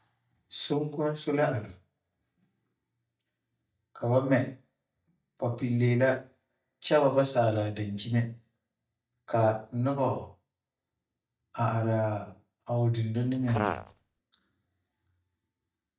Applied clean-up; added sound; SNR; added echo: neural mask model DeepFilterNet 3.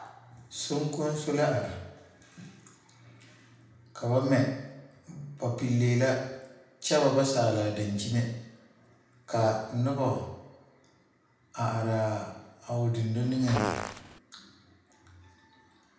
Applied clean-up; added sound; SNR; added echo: none; Fart; 4 dB; reverberation time 0.8 s.